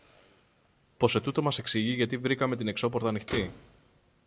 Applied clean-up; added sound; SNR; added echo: none; Motor vehicle (road); 16 dB; none.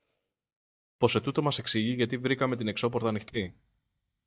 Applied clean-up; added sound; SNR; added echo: neural mask model DeepFilterNet 3.